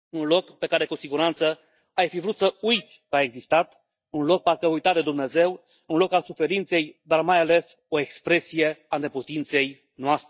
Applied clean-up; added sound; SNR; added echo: neural mask model DeepFilterNet 3.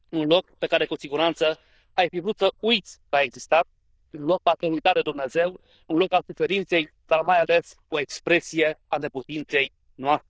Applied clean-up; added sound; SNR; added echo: neural diffusion model UNIVERSE++.